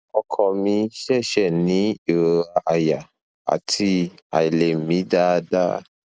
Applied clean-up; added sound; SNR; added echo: none; none; none; none.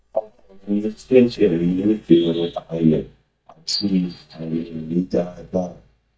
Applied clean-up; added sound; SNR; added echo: neural mask model DeepFilterNet 3.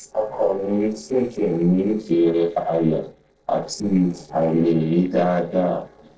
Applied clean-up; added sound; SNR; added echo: neural separator model SepFormer DNS4.